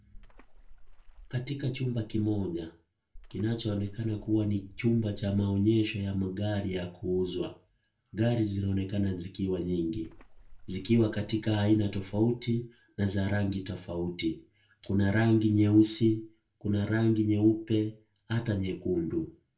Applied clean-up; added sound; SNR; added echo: none; Water / Splash, splatter; 19 dB; reverberation time 0.2 s.